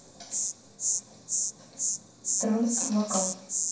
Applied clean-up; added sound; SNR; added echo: none; Insect; -2 dB; reverberation time 0.6 s.